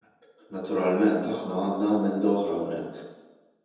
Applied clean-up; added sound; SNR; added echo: none; none; none; reverberation time 1.1 s.